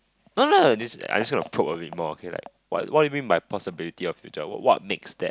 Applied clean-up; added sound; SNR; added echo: none; none; none; none.